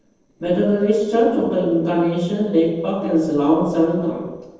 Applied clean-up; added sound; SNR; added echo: neural separator model SepFormer DNS4.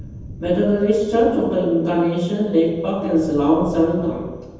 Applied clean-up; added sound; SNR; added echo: none; Thunder; 18 dB; reverberation time 1.1 s.